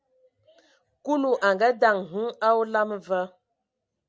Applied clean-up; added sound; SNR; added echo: none; none; none; none.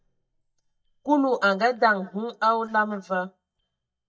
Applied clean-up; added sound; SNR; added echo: neural mask model DeepFilterNet 3.